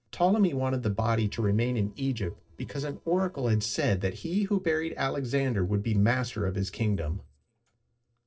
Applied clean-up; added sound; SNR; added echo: neural separator model SepFormer DNS4.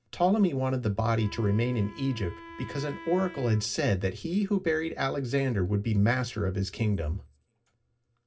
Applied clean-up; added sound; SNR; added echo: none; Wind instrument, woodwind instrument; 18 dB; reverberation time 0.4 s.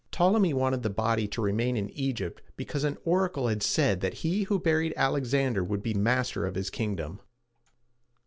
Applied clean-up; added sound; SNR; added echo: none; none; none; none.